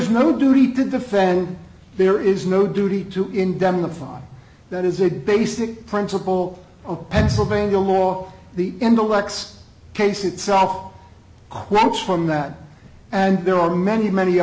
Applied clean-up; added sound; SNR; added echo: none; none; none; none.